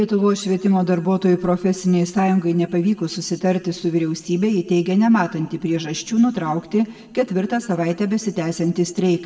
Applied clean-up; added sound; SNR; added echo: none; none; none; reverberation time 1.2 s.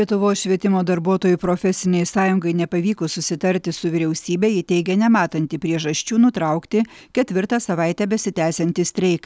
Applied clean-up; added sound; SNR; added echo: none; none; none; none.